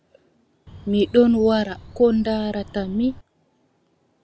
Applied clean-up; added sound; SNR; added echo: none; Bird; 18 dB; none.